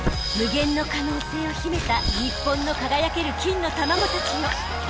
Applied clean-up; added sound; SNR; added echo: none; Chewing, mastication; 12 dB; none.